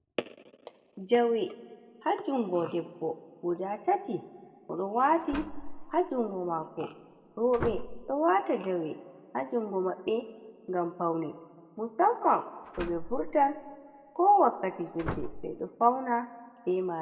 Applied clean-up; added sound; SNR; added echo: none; Slam; 9 dB; reverberation time 1.3 s.